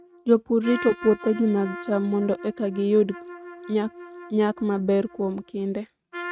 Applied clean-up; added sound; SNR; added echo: neural mask model RNNoise.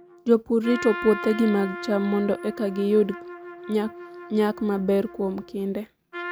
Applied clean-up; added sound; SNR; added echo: none; Trumpet; 12 dB; none.